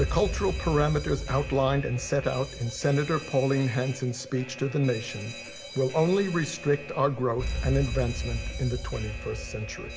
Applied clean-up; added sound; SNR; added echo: none; Alarm; 8 dB; reverberation time 0.6 s.